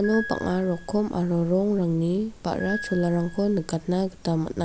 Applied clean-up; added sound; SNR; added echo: none; Piano; 15 dB; none.